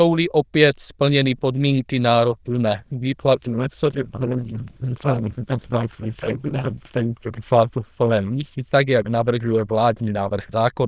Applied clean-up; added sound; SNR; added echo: neural diffusion model UNIVERSE++.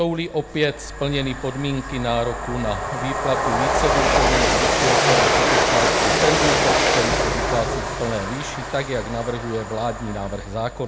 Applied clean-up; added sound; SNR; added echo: none; Train; -4 dB; none.